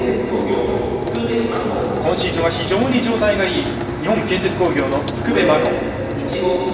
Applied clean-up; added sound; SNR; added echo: none; Sink (filling or washing) / Water tap, faucet; 11 dB; reverberation time 1.1 s.